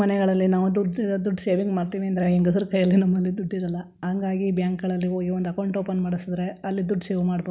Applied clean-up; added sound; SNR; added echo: none; none; none; none.